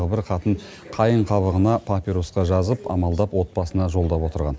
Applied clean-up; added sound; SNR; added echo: none; none; none; none.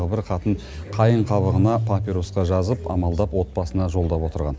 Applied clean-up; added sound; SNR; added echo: none; Engine starting / Car; 7 dB; none.